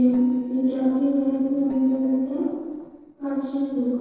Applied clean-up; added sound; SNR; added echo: neural separator model SepFormer DNS4.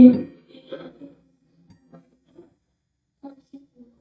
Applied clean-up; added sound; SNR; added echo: neural mask model DeepFilterNet 3.